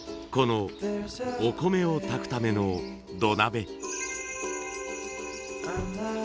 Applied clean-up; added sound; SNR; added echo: none; Chirp, tweet; 19 dB; none.